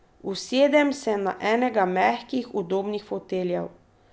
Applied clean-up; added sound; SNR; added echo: none; none; none; none.